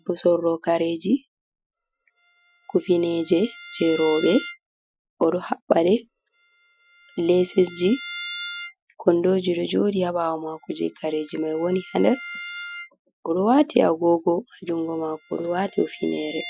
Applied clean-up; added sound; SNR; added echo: classical method Wiener filter.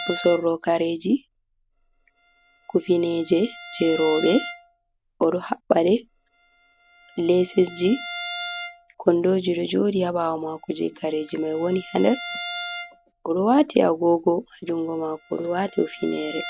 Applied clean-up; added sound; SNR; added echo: none; Bowed string instrument; 14 dB; none.